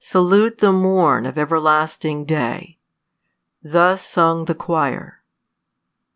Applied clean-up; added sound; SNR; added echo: none; none; none; none.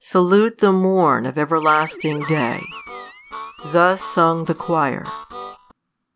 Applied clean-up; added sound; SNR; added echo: none; Harmonica + Animal; 15 dB; none.